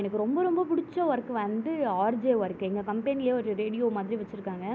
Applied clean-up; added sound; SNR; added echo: none; none; none; none.